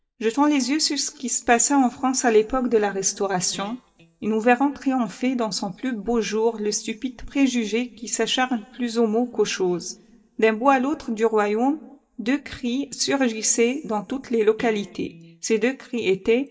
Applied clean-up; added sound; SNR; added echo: neural mask model DeepFilterNet 3.